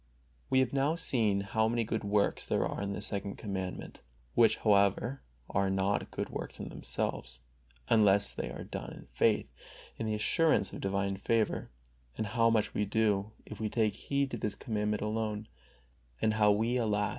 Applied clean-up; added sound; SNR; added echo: none; none; none; none.